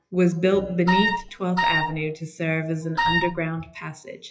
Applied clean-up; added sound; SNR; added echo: classical method WPE with log-MMSE.